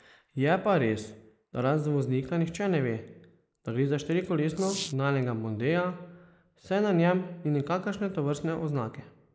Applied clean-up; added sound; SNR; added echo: neural mask model Resemble Enhance denoiser.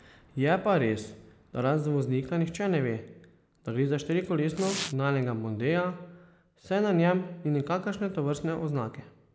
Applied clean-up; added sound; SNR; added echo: none; Domestic sounds, home sounds; 14 dB; none.